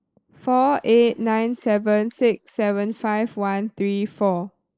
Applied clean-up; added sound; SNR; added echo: neural mask model Resemble Enhance denoiser.